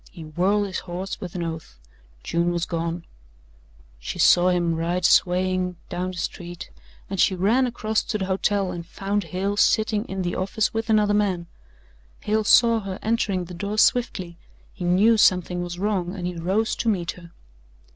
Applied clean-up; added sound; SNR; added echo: none; none; none; none.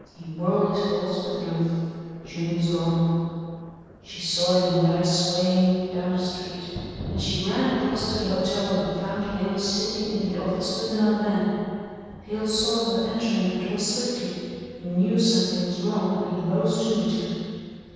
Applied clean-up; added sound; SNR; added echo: none; Thunder; 16 dB; reverberation time 2.2 s.